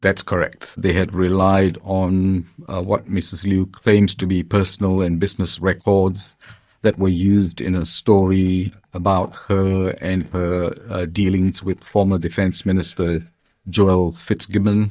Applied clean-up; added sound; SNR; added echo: neural mask model DeepFilterNet 3.